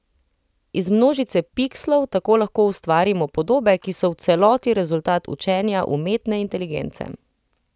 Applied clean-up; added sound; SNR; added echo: none; none; none; none.